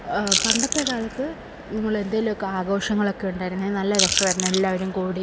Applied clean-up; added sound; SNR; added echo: none; Chewing, mastication / Crushing; 0 dB; none.